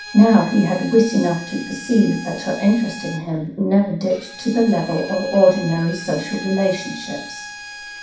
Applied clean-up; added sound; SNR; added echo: none; Bowed string instrument; 16 dB; reverberation time 0.6 s.